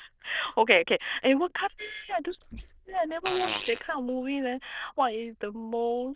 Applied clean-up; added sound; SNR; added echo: neural diffusion model UNIVERSE++.